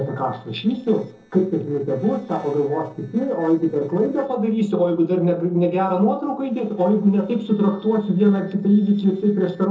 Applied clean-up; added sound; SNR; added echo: neural separator model SepFormer DNS4.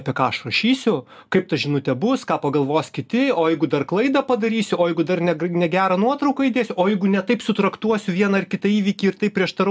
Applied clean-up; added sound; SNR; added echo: none; none; none; none.